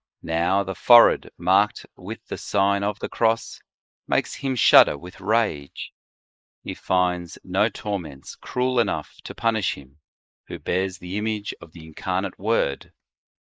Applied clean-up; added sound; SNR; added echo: neural mask model Resemble Enhance denoiser.